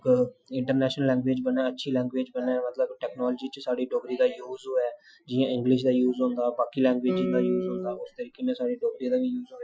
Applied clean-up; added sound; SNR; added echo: classical method Wiener filter.